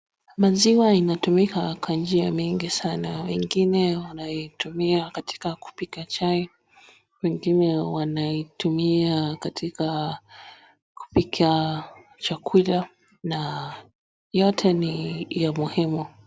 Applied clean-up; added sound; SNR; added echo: none; none; none; none.